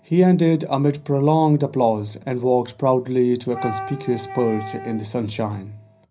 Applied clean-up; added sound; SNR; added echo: none; Wind instrument, woodwind instrument; 13 dB; reverberation time 0.4 s.